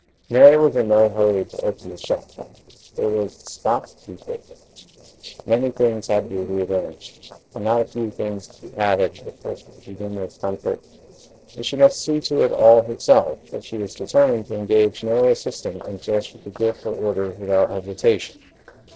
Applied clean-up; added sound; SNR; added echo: neural separator model SepFormer DNS4.